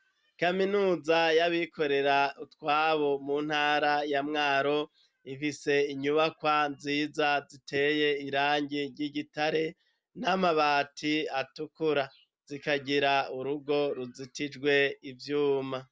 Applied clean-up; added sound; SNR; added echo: none; none; none; none.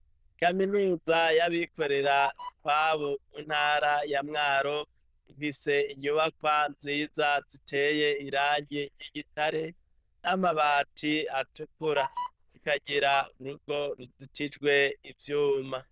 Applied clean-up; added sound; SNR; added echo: neural diffusion model UNIVERSE++.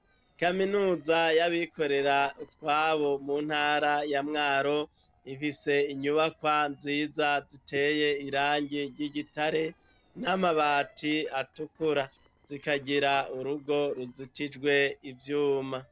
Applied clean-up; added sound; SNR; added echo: neural separator model SepFormer DNS4.